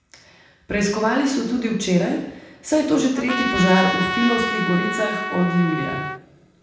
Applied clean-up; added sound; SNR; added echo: none; Trumpet; 4 dB; reverberation time 0.8 s.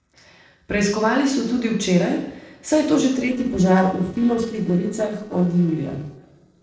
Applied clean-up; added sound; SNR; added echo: neural separator model SepFormer DNS4.